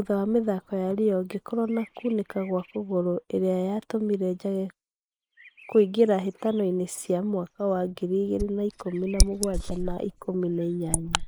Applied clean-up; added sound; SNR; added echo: neural mask model Resemble Enhance denoiser.